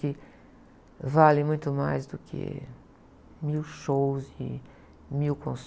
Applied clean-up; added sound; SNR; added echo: none; none; none; none.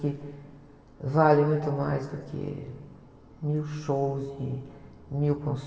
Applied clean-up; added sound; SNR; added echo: none; none; none; reverberation time 2.4 s.